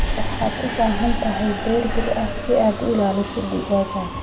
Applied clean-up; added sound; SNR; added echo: none; Subway, metro, underground; 3 dB; reverberation time 0.3 s.